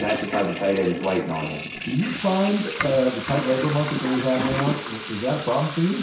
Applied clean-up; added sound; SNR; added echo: none; Toilet flush / Water tap, faucet; 7 dB; reverberation time 0.6 s.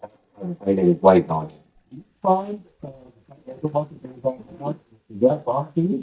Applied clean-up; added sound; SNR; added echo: neural mask model DeepFilterNet 3.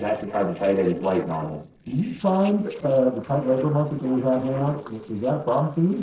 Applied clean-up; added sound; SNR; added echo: neural separator model SepFormer DNS4.